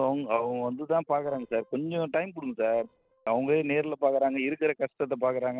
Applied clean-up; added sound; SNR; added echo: neural separator model SepFormer DNS4.